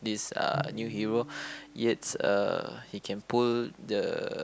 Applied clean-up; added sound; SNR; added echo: none; Bowed string instrument; 13 dB; none.